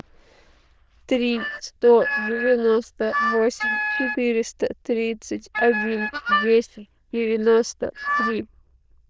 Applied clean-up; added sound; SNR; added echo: neural diffusion model UNIVERSE++.